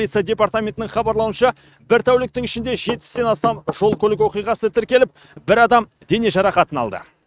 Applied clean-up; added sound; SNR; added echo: neural mask model RNNoise.